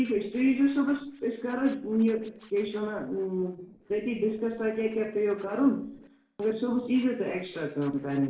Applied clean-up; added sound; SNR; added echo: neural separator model SepFormer DNS4.